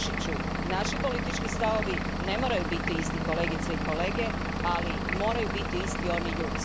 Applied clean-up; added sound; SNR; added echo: none; Engine / Vehicle; -3 dB; none.